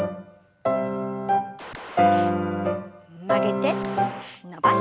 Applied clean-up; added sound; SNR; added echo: none; Gunshot, gunfire; 16 dB; none.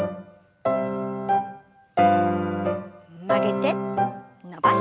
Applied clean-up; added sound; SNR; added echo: none; none; none; none.